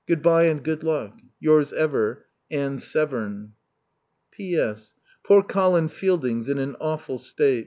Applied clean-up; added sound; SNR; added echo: none; none; none; none.